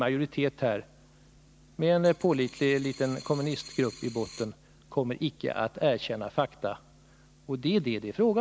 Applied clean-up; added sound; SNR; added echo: none; Coin (dropping); 18 dB; none.